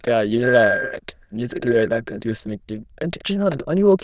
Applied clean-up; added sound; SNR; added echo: neural diffusion model UNIVERSE++.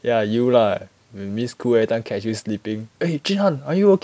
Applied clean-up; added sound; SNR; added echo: none; none; none; none.